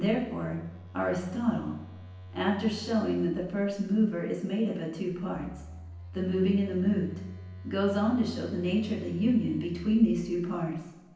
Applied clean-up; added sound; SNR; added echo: none; Telephone; 16 dB; reverberation time 0.9 s.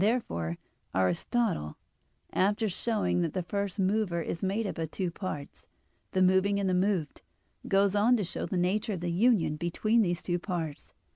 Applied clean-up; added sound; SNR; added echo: none; none; none; none.